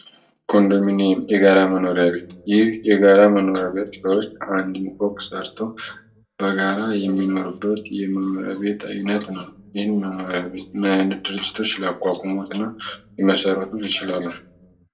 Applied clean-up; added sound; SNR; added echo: none; none; none; reverberation time 0.2 s.